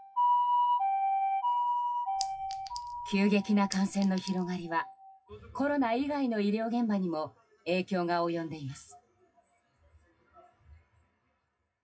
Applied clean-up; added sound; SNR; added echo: classical method WPE with log-MMSE.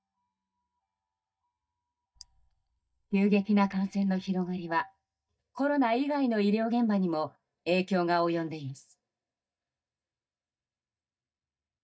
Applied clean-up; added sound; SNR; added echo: neural mask model DeepFilterNet 3.